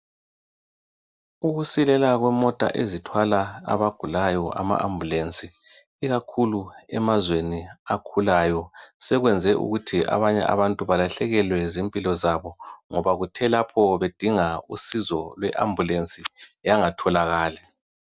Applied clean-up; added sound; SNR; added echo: none; none; none; none.